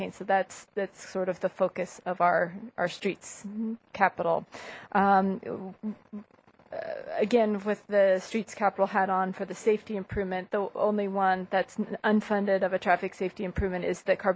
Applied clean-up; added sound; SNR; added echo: none; none; none; none.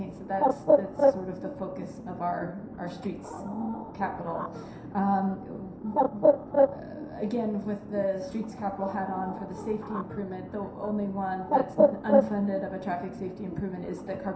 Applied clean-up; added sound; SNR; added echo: none; Bird; -3 dB; reverberation time 0.7 s.